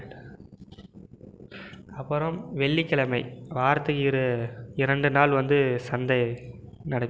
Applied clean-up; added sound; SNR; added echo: none; none; none; none.